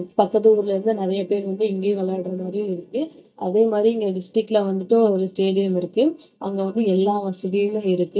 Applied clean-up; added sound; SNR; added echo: neural mask model DeepFilterNet 3.